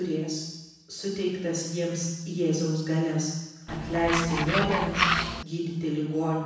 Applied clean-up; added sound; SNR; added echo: none; Tools; 0 dB; reverberation time 1.1 s.